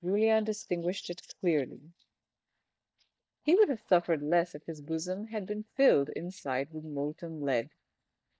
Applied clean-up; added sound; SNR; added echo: neural mask model DeepFilterNet 3.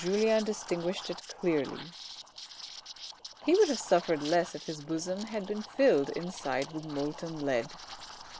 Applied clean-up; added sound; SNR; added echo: none; Liquid; 14 dB; none.